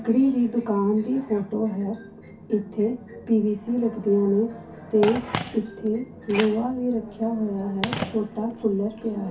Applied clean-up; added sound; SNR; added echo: none; Telephone; 13 dB; reverberation time 0.3 s.